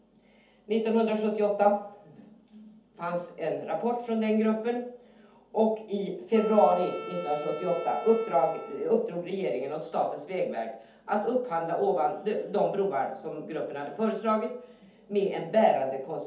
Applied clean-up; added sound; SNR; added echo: none; Wind instrument, woodwind instrument; 12 dB; reverberation time 0.6 s.